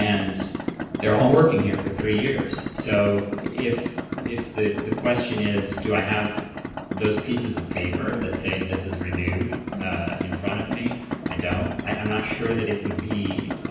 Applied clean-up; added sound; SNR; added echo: none; Idling; 5 dB; reverberation time 0.9 s.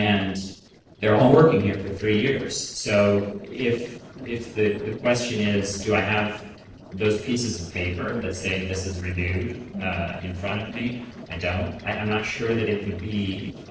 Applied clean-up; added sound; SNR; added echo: neural separator model SepFormer DNS4.